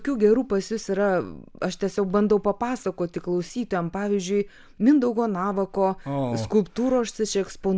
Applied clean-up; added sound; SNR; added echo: none; none; none; none.